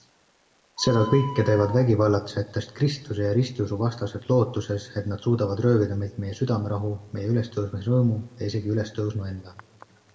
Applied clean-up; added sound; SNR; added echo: none; Bird; 20 dB; reverberation time 1.1 s.